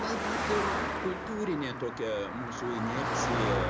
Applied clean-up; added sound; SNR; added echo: none; Car passing by; -2 dB; none.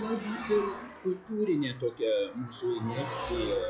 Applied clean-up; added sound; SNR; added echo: classical method log-MMSE.